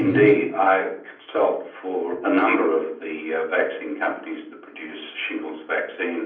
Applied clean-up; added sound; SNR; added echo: none; none; none; reverberation time 0.6 s.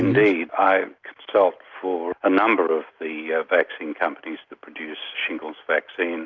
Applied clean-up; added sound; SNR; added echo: none; none; none; none.